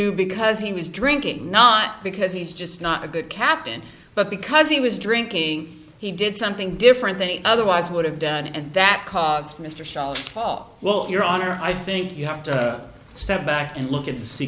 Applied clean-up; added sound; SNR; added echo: none; none; none; none.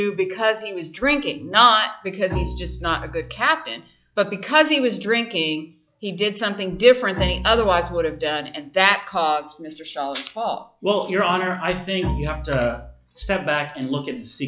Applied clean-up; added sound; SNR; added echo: classical method log-MMSE.